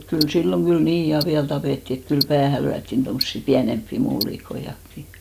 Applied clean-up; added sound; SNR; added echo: none; Tick-tock; 12 dB; none.